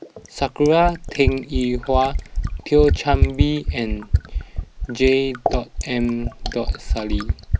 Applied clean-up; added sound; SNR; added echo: none; Fill (with liquid); 2 dB; none.